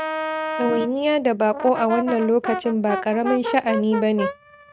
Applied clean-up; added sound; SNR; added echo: neural mask model RNNoise.